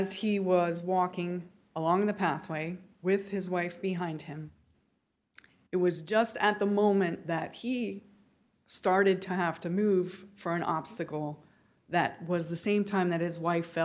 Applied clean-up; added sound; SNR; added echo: none; none; none; none.